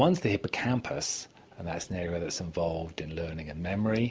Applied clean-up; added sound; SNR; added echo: none; none; none; none.